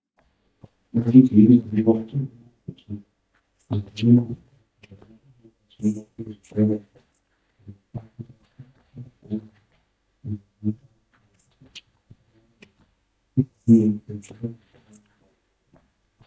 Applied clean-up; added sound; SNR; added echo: neural mask model DeepFilterNet 3.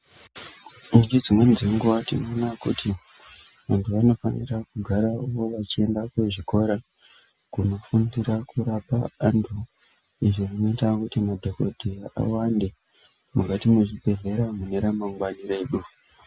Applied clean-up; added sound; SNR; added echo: none; none; none; none.